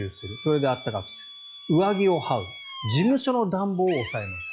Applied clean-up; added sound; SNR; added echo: classical method log-MMSE.